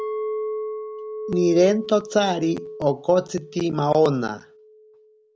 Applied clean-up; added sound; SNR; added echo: none; Chink, clink; 10 dB; none.